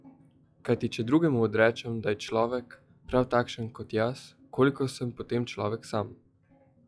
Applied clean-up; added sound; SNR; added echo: classical method log-MMSE.